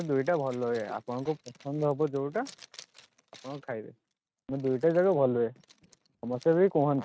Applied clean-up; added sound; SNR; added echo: neural mask model RNNoise.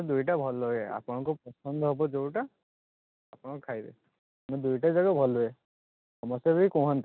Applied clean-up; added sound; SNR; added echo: none; none; none; none.